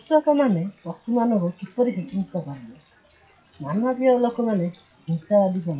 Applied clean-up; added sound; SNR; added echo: classical method WPE with log-MMSE.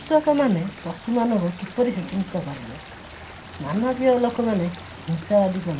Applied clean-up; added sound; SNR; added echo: none; Stream; 17 dB; reverberation time 0.3 s.